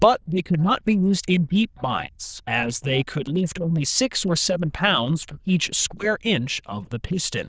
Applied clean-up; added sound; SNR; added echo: neural diffusion model UNIVERSE++.